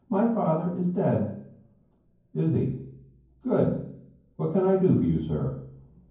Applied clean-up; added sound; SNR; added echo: none; none; none; reverberation time 0.9 s.